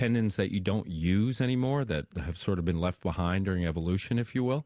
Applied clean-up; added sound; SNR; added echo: none; none; none; none.